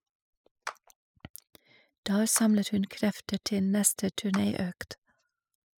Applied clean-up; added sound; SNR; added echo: classical method spectral subtraction.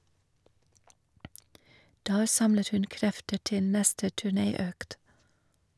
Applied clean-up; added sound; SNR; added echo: none; none; none; none.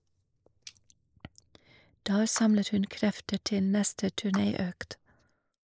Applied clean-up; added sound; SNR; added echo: neural mask model Resemble Enhance denoiser.